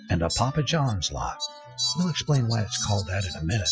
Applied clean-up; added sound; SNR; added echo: classical method Wiener filter.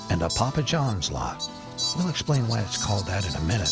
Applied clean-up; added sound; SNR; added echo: none; Fowl; 9 dB; none.